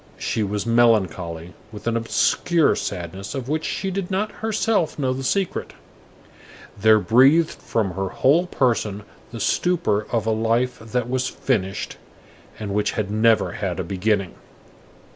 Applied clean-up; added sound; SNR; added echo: none; none; none; none.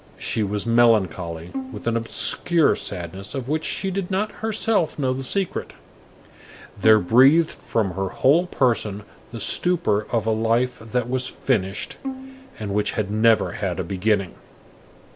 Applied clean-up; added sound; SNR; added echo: none; Bowed string instrument; 14 dB; none.